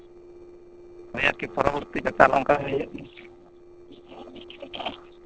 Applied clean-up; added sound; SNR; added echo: neural separator model SepFormer DNS4.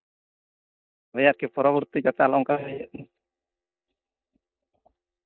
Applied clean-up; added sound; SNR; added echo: neural mask model DeepFilterNet 3.